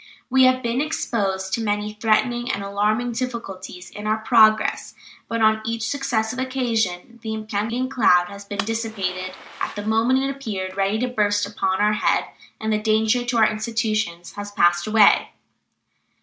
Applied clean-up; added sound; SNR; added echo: none; Fire; 17 dB; none.